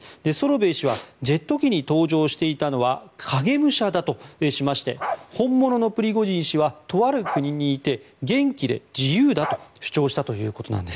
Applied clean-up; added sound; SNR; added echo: none; Bark; 11 dB; none.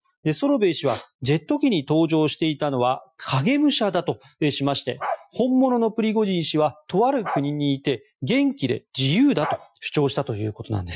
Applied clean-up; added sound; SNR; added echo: classical method Wiener filter.